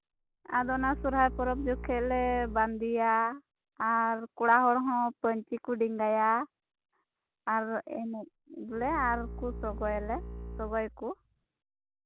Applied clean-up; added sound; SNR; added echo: none; Bowed string instrument; 11 dB; none.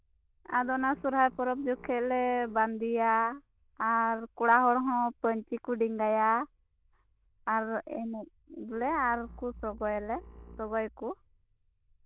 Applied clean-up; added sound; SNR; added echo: neural diffusion model UNIVERSE++.